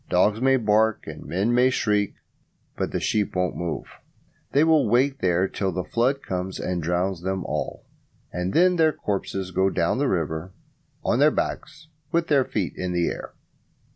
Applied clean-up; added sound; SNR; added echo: none; none; none; none.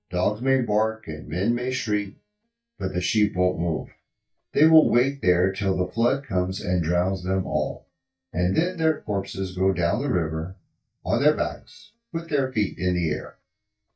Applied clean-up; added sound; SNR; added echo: neural mask model DeepFilterNet 3.